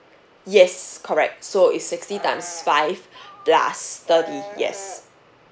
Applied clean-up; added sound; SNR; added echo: none; Livestock, farm animals, working animals; 16 dB; none.